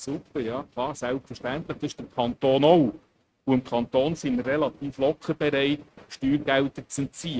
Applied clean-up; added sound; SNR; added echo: neural mask model RNNoise.